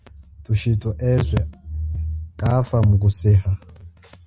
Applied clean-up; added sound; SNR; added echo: none; none; none; none.